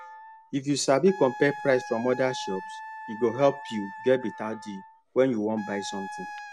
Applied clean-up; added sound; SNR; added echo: none; Wind instrument, woodwind instrument; 13 dB; none.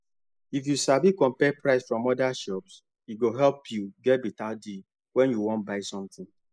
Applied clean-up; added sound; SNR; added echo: neural mask model Resemble Enhance denoiser.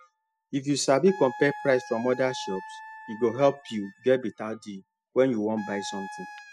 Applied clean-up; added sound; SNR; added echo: classical method spectral subtraction.